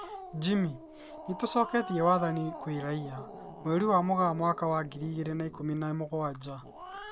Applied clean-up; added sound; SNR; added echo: none; Growling; 14 dB; none.